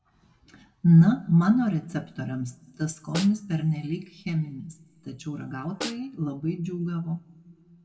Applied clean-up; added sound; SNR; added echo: none; Snare drum; 16 dB; reverberation time 1.8 s.